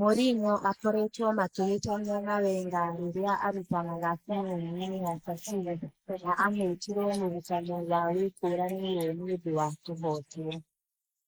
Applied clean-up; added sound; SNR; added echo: neural mask model Resemble Enhance denoiser.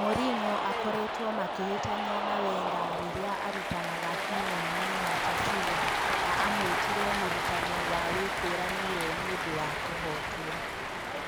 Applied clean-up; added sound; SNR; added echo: none; Cheering; -5 dB; none.